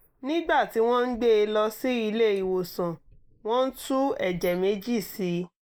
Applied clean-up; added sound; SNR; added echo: neural mask model Resemble Enhance denoiser.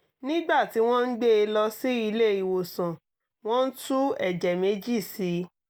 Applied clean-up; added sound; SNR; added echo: none; none; none; none.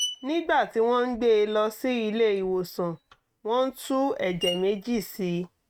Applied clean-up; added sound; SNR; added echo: neural mask model RNNoise.